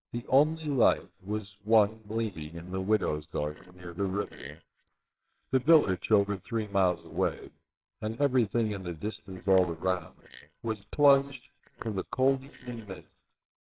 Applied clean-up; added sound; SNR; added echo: neural separator model SepFormer WHAMR!.